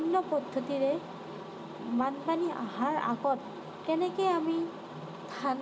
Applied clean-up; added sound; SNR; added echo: none; none; none; reverberation time 1.4 s.